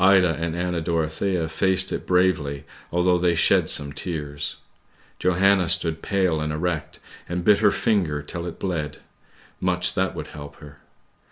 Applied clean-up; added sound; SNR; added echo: none; none; none; none.